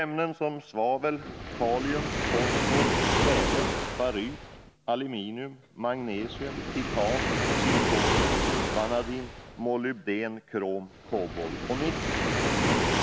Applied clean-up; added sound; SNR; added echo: none; Waves, surf; -2 dB; none.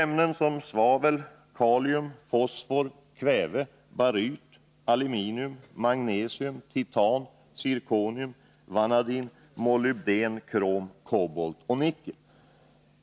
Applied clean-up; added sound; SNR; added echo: none; none; none; none.